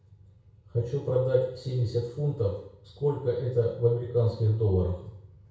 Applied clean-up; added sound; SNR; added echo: none; none; none; reverberation time 0.6 s.